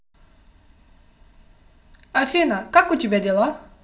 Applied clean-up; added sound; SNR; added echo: none; none; none; reverberation time 0.4 s.